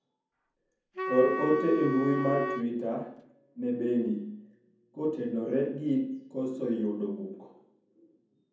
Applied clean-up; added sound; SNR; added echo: none; Wind instrument, woodwind instrument; 4 dB; reverberation time 0.7 s.